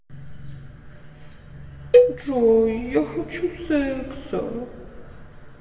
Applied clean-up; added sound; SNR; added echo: none; Cowbell; -4 dB; reverberation time 1.8 s.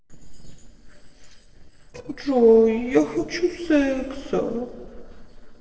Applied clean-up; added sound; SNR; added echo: neural separator model SepFormer DNS4.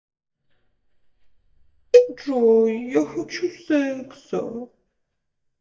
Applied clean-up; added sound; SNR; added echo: neural mask model DeepFilterNet 3.